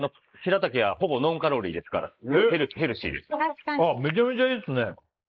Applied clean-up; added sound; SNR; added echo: neural mask model Resemble Enhance denoiser.